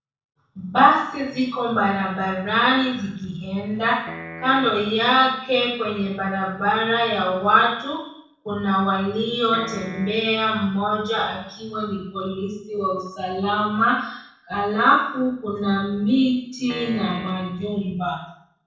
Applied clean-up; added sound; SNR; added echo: neural separator model SepFormer DNS4.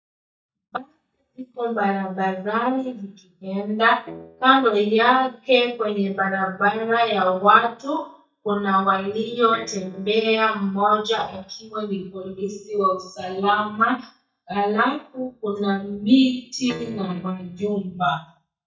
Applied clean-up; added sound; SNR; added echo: neural mask model DeepFilterNet 3.